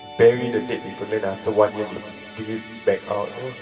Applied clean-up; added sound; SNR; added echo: none; Musical instrument; 17 dB; reverberation time 2.2 s.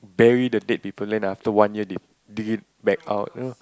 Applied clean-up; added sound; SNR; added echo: none; none; none; none.